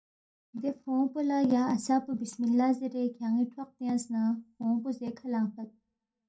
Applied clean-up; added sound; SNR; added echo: none; none; none; reverberation time 0.3 s.